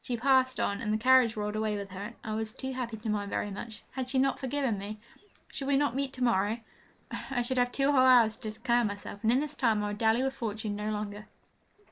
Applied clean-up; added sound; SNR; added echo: neural separator model SepFormer DNS4.